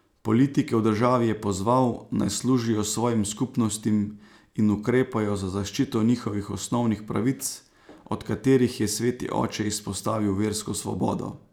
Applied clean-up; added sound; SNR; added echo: none; none; none; none.